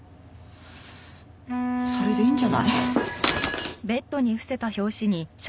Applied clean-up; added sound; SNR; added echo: none; Wind instrument, woodwind instrument; 2 dB; none.